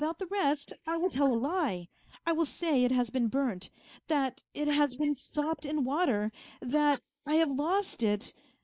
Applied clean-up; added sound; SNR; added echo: neural mask model Resemble Enhance denoiser.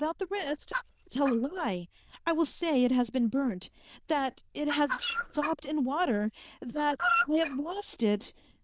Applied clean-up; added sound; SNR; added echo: neural diffusion model UNIVERSE++.